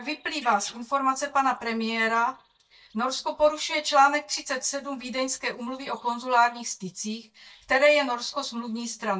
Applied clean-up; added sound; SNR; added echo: neural mask model DeepFilterNet 3.